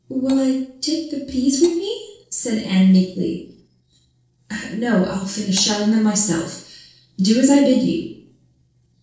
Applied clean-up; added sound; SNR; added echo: neural separator model SepFormer DNS4.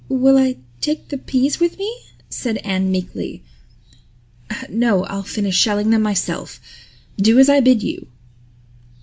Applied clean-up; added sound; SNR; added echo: none; none; none; none.